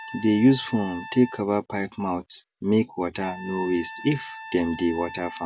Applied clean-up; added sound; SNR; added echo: none; Trumpet; 16 dB; none.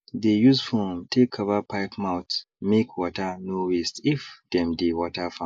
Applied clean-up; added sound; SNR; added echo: neural mask model Resemble Enhance denoiser.